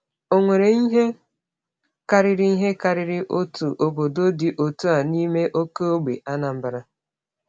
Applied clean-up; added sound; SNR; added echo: none; none; none; none.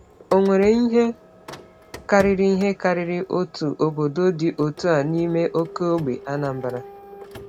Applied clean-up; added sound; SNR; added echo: none; Printer; 19 dB; none.